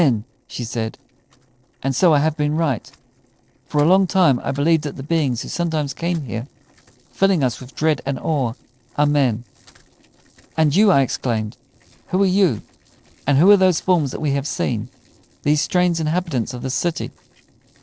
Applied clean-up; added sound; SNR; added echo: neural separator model SepFormer DNS4.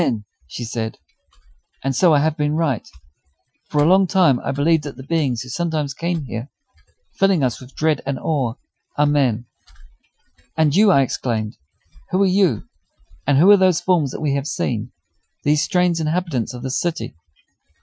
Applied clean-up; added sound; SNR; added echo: classical method Wiener filter.